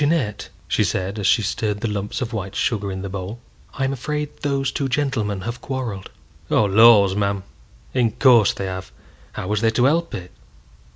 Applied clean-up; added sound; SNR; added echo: none; none; none; none.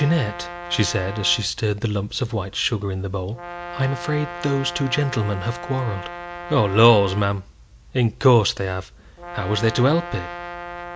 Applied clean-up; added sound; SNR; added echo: none; Brass instrument; 13 dB; none.